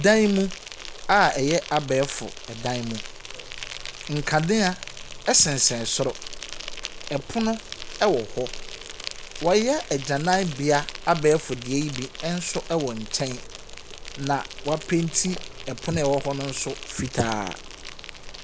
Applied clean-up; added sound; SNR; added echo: none; Insect; 11 dB; none.